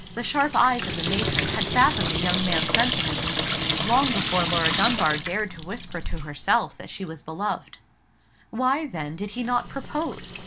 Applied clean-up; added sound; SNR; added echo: none; Sink (filling or washing) / Water tap, faucet; 0 dB; none.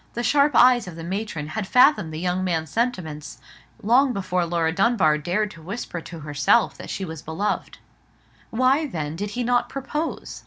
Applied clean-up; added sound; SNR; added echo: none; none; none; none.